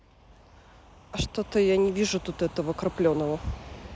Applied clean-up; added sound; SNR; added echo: none; none; none; none.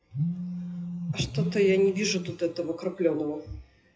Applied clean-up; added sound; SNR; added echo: classical method WPE with log-MMSE.